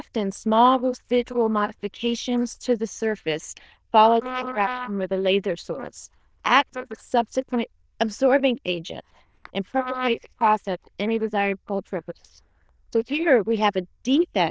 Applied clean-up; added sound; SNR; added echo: neural diffusion model UNIVERSE++.